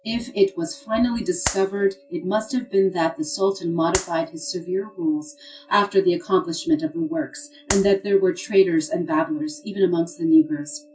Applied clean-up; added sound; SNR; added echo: none; Clapping; 6 dB; reverberation time 0.1 s.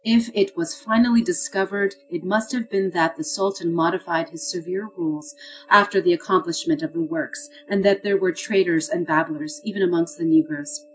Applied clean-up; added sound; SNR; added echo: none; none; none; none.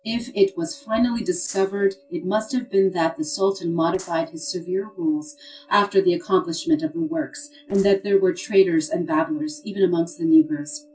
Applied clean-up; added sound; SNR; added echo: neural separator model SepFormer DNS4.